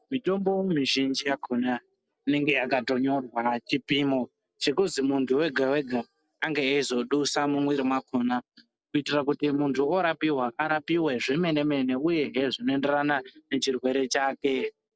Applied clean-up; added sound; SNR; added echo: none; none; none; none.